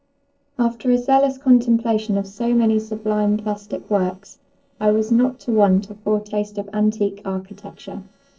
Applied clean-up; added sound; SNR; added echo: neural separator model SepFormer DNS4.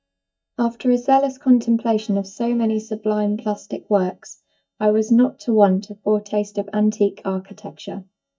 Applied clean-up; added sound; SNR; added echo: neural mask model DeepFilterNet 3.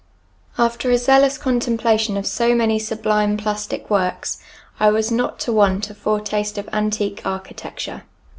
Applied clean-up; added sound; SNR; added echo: none; none; none; none.